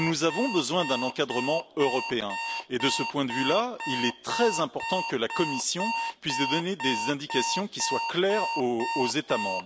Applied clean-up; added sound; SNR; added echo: none; Alarm; 5 dB; none.